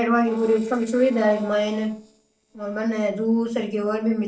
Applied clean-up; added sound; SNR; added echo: neural separator model SepFormer DNS4.